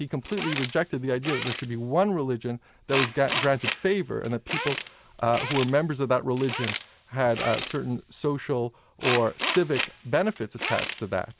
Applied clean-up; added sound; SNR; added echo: none; Tools; 7 dB; none.